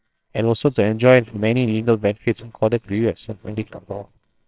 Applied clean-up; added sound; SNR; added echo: neural separator model SepFormer WHAMR!.